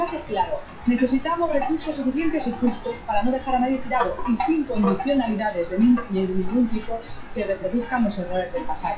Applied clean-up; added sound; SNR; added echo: classical method WPE with log-MMSE.